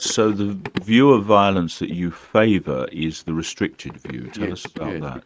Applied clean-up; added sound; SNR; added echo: neural mask model RNNoise.